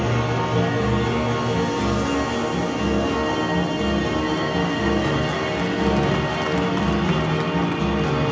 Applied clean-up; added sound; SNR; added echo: none; Applause / Crowd / Cheering; 17 dB; reverberation time 0.5 s.